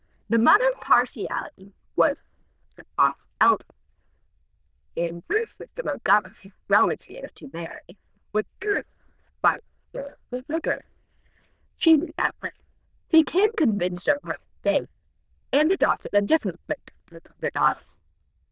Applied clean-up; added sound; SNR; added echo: neural diffusion model UNIVERSE++.